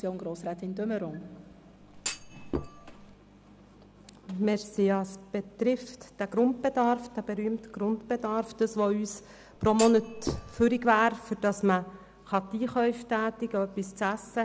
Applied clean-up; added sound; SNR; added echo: none; Thump, thud; 8 dB; none.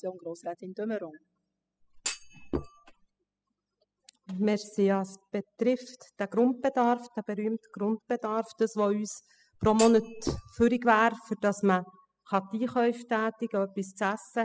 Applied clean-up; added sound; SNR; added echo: classical method spectral subtraction.